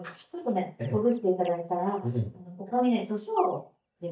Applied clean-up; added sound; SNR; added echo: neural mask model DeepFilterNet 3.